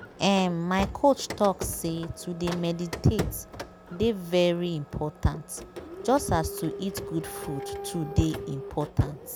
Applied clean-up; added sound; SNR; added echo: none; Printer; 11 dB; none.